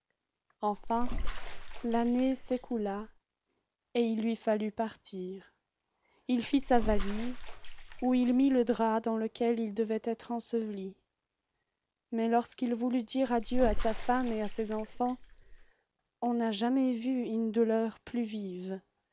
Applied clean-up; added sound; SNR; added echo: none; Bathtub (filling or washing) / Water / Splash, splatter; 2 dB; none.